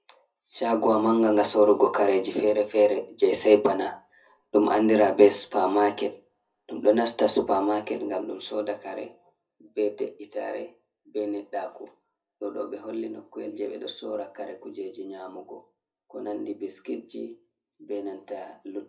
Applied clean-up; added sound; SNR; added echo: none; none; none; reverberation time 0.4 s.